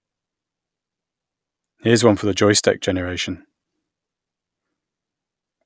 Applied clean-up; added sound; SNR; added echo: none; none; none; none.